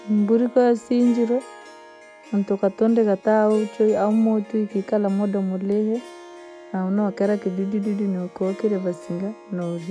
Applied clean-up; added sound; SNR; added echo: none; Harp; 20 dB; none.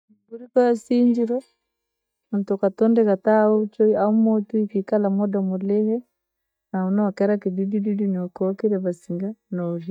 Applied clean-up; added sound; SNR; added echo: neural mask model DeepFilterNet 3.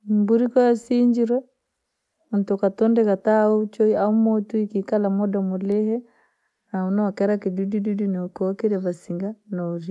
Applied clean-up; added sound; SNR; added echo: none; none; none; none.